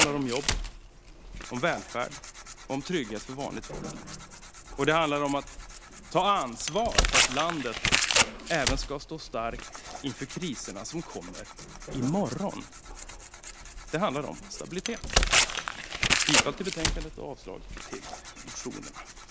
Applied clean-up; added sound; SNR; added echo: none; Tearing; -1 dB; none.